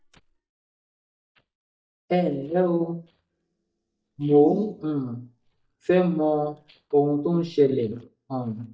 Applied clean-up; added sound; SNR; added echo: neural mask model DeepFilterNet 3.